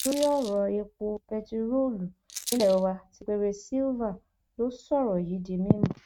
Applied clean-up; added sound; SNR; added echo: neural mask model RNNoise.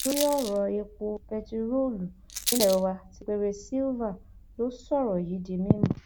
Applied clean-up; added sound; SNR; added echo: none; Rattle; 10 dB; none.